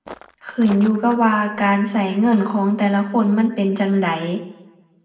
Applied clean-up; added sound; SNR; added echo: none; Walk, footsteps; 20 dB; reverberation time 0.6 s.